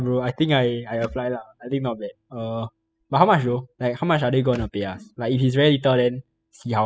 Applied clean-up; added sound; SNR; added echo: classical method spectral subtraction.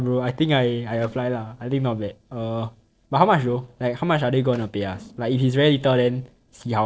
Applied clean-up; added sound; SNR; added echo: neural separator model SepFormer DNS4.